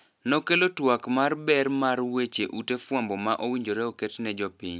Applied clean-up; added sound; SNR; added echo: none; none; none; none.